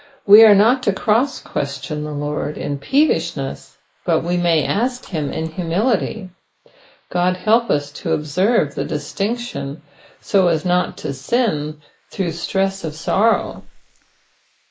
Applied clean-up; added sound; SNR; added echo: neural mask model Resemble Enhance denoiser.